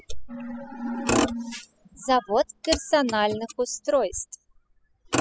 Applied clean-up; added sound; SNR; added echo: classical method spectral subtraction.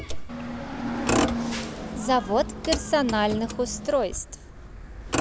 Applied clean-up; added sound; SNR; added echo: none; Motor vehicle (road) + Hiss / Bus / Engine; 2 dB; none.